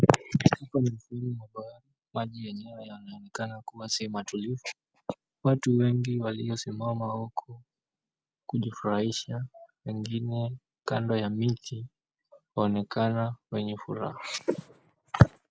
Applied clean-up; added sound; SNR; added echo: none; none; none; none.